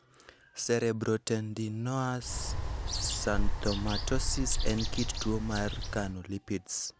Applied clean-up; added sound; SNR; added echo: none; Bird; 0 dB; none.